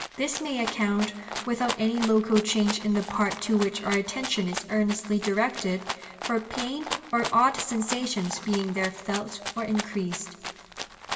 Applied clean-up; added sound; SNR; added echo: none; Rattle (instrument); 10 dB; reverberation time 1.5 s.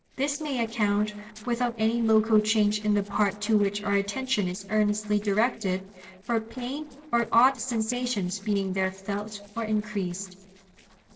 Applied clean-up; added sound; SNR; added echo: neural separator model SepFormer DNS4.